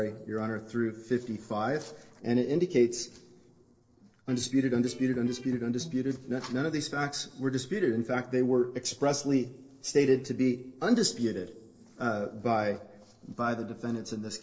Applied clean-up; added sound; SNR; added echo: neural separator model SepFormer DNS4.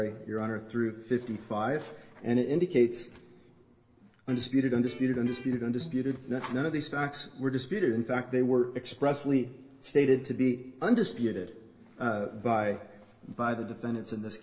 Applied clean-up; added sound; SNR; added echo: none; Electric guitar; 18 dB; reverberation time 1.4 s.